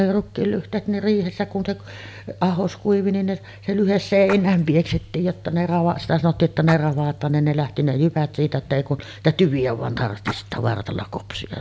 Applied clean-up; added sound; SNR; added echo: none; Splash, splatter; 17 dB; none.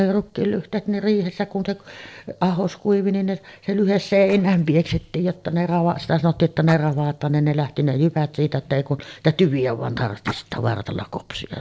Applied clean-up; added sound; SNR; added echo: neural separator model SepFormer DNS4.